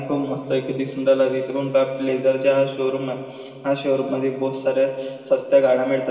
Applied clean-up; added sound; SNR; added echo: none; none; none; reverberation time 2.6 s.